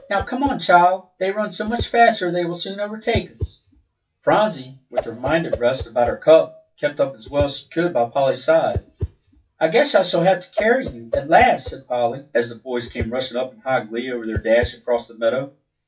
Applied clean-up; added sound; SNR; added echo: classical method WPE with log-MMSE.